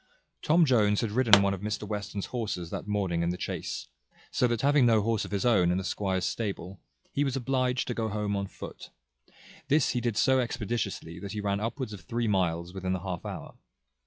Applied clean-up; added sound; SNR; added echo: classical method log-MMSE.